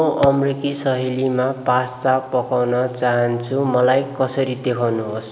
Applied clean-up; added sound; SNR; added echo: none; none; none; none.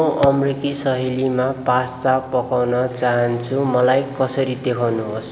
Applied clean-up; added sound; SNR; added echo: none; Electric guitar; 19 dB; none.